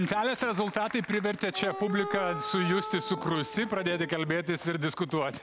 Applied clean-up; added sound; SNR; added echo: none; Wind instrument, woodwind instrument; 9 dB; none.